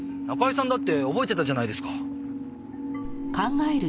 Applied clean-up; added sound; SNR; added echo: none; none; none; none.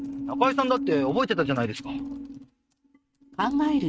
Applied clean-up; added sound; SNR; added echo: neural mask model RNNoise.